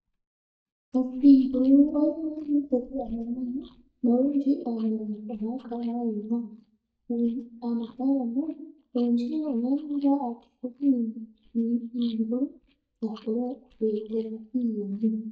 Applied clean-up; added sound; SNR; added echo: neural mask model DeepFilterNet 3.